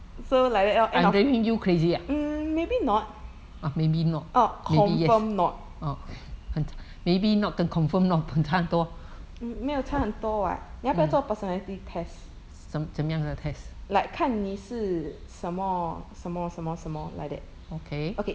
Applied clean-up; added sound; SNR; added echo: none; none; none; none.